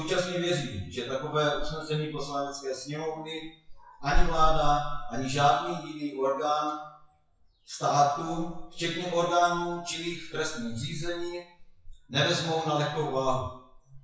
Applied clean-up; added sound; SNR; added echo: classical method WPE with log-MMSE.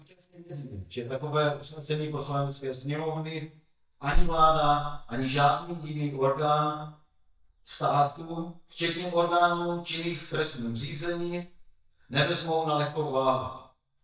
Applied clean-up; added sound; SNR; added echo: neural mask model DeepFilterNet 3.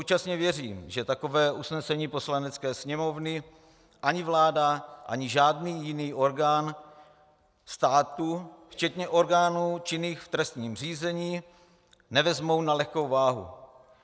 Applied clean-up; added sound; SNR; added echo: none; none; none; none.